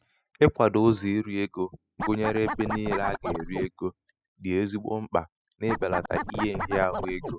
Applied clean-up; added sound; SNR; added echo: classical method spectral subtraction.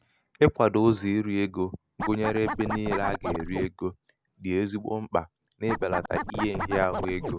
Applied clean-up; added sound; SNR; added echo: none; Scratching (performance technique); 4 dB; none.